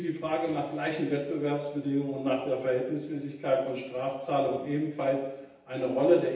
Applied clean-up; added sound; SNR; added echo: none; none; none; reverberation time 0.9 s.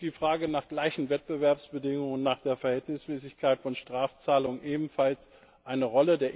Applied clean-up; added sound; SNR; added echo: none; none; none; none.